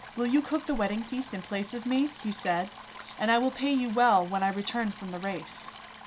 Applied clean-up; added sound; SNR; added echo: none; Stream; 17 dB; none.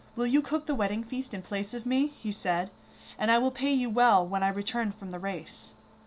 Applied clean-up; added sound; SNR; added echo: none; none; none; none.